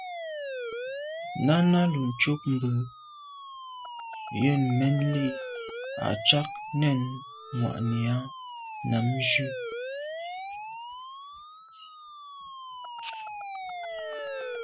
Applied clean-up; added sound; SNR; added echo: classical method spectral subtraction.